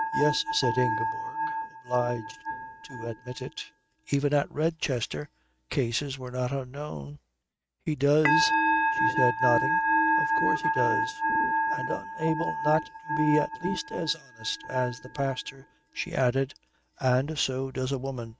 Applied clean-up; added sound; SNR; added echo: neural mask model RNNoise.